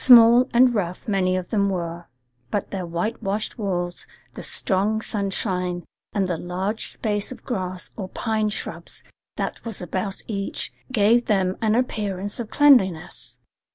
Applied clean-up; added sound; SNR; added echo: none; none; none; none.